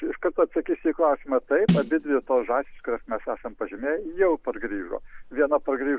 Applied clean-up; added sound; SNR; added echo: none; Snare drum; 3 dB; none.